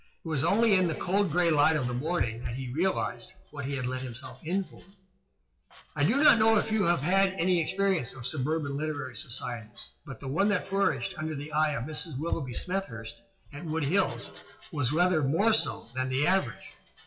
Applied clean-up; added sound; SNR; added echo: classical method WPE with log-MMSE.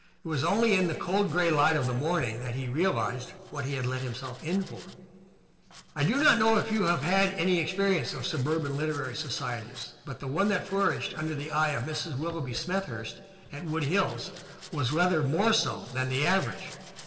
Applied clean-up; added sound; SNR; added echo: neural separator model SepFormer DNS4.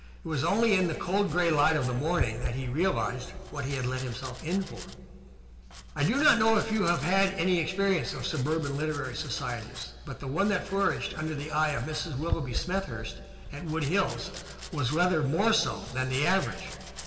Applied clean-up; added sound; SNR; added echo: none; Domestic sounds, home sounds; 12 dB; reverberation time 2.2 s.